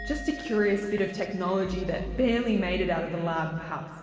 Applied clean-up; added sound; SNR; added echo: none; Musical instrument; 19 dB; reverberation time 2.3 s.